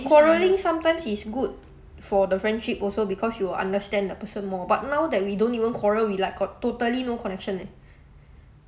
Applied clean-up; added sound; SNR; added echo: none; none; none; none.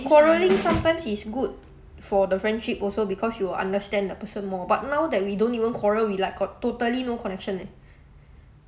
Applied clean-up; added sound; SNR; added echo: none; Snare drum; 7 dB; none.